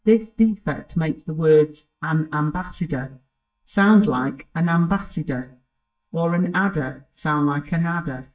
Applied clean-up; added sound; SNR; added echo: neural mask model DeepFilterNet 3.